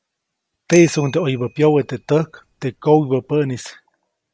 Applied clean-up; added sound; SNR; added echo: none; Bicycle bell; 20 dB; none.